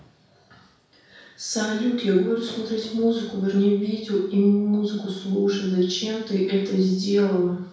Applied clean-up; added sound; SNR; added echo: none; none; none; reverberation time 0.7 s.